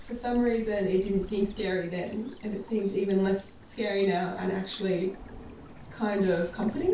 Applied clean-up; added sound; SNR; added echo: none; Stream / Bird vocalization, bird call, bird song; 16 dB; reverberation time 0.3 s.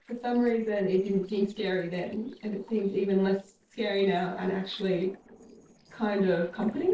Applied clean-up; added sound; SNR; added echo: neural separator model SepFormer DNS4.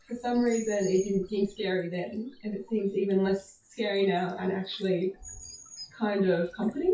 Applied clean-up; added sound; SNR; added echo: classical method WPE with log-MMSE.